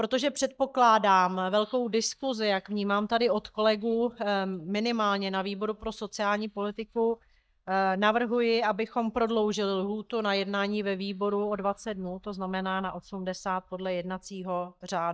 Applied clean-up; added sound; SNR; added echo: neural mask model DeepFilterNet 3.